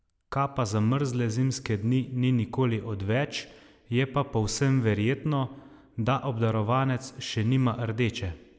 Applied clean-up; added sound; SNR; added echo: none; none; none; none.